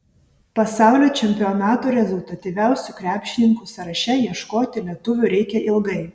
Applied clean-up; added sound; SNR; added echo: none; none; none; none.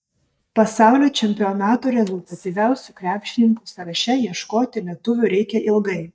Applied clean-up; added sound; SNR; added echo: neural mask model DeepFilterNet 3.